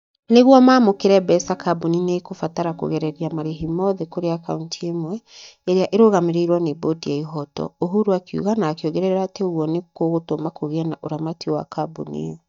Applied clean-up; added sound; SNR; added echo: neural mask model DeepFilterNet 3.